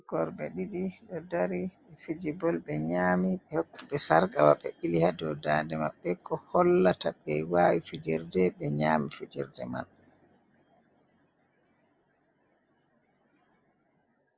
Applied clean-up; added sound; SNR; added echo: none; none; none; none.